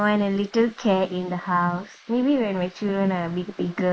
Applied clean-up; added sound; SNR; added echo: neural mask model Resemble Enhance denoiser.